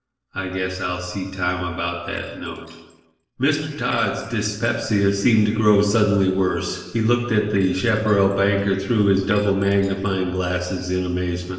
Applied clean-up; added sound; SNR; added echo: neural separator model SepFormer DNS4.